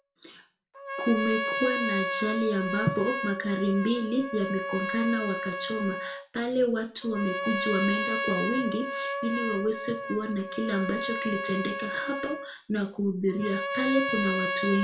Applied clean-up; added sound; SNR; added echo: none; Trumpet; 4 dB; reverberation time 0.3 s.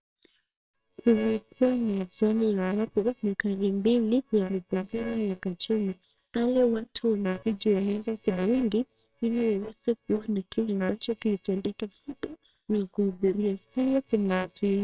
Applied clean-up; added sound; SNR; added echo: neural separator model SepFormer WHAMR!.